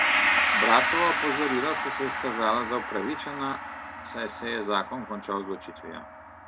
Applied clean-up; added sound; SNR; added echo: none; Gong; -1 dB; none.